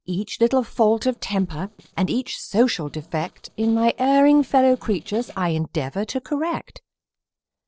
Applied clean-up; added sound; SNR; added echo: neural separator model SepFormer DNS4.